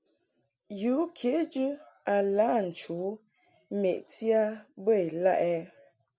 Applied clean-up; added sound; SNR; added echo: none; none; none; none.